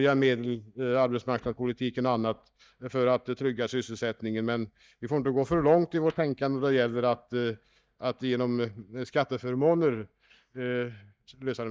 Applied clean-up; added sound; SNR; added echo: neural mask model DeepFilterNet 3.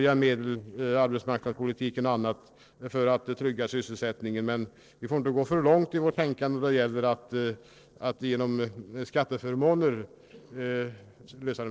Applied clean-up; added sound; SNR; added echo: neural separator model SepFormer DNS4.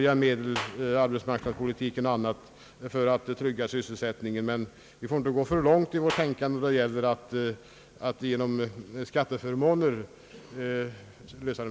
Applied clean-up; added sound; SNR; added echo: none; Clapping; 16 dB; none.